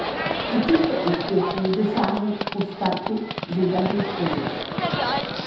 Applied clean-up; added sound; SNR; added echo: none; Livestock, farm animals, working animals; 3 dB; reverberation time 0.8 s.